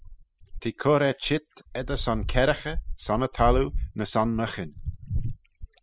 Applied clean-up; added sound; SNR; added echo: classical method spectral subtraction.